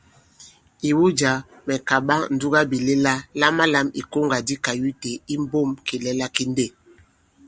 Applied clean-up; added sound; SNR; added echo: none; none; none; none.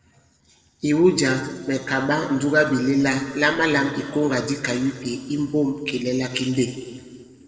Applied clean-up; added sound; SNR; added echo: neural separator model SepFormer DNS4.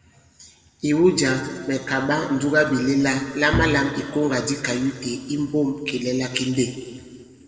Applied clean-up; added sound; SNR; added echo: none; Bowed string instrument; 7 dB; reverberation time 1.7 s.